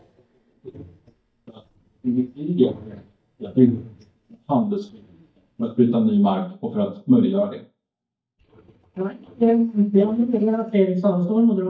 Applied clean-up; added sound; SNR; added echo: neural mask model DeepFilterNet 3.